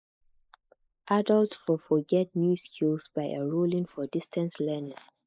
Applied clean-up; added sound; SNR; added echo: neural mask model Resemble Enhance denoiser.